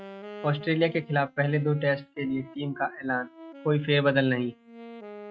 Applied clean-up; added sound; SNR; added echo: neural mask model RNNoise.